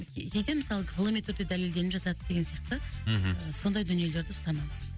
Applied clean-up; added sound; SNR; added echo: none; none; none; none.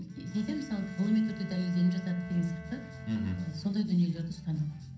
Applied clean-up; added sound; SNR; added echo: none; Bowed string instrument; 19 dB; reverberation time 0.6 s.